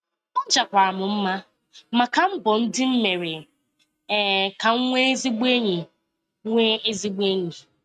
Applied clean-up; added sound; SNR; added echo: neural mask model RNNoise.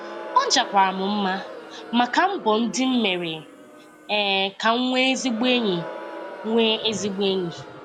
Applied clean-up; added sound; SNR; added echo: none; Crowd; 14 dB; none.